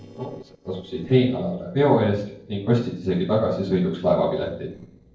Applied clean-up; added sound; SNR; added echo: neural separator model SepFormer DNS4.